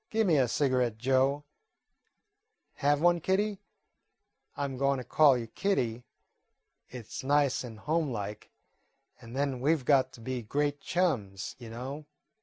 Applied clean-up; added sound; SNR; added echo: none; none; none; none.